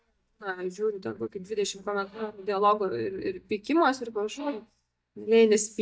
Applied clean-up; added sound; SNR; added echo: neural mask model DeepFilterNet 3.